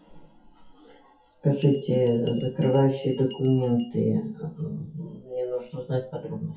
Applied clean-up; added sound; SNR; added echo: classical method WPE with log-MMSE.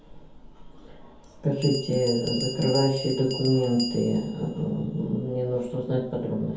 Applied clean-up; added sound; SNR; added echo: none; Bell; 13 dB; reverberation time 0.6 s.